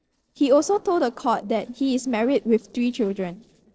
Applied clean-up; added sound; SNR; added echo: neural separator model SepFormer DNS4.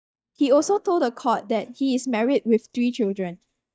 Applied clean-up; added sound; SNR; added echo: neural mask model DeepFilterNet 3.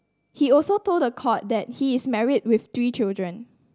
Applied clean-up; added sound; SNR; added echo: none; none; none; none.